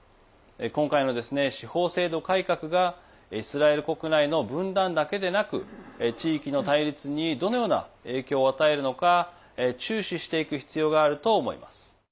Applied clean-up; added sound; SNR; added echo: none; Breathing; 19 dB; none.